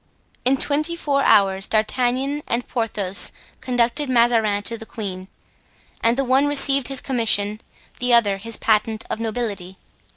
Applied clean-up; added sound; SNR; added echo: none; none; none; none.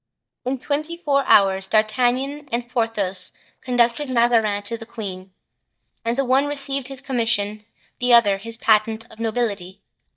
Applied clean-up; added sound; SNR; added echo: neural mask model DeepFilterNet 3.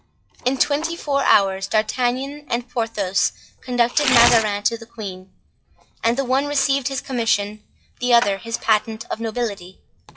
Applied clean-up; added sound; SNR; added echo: classical method WPE with log-MMSE.